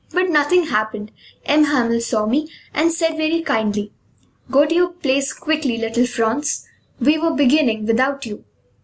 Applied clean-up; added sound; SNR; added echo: none; none; none; none.